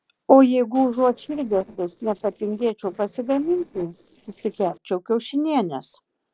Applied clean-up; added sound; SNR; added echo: neural separator model SepFormer DNS4.